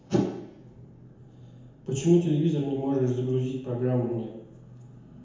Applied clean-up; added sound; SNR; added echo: none; none; none; reverberation time 1.0 s.